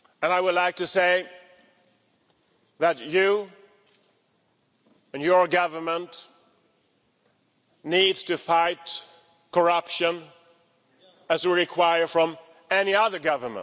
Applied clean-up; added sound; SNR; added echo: none; none; none; none.